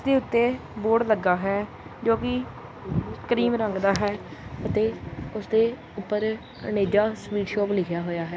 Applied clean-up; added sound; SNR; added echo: none; none; none; none.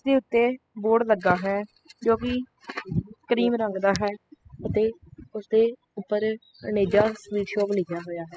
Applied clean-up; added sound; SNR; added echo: classical method spectral subtraction.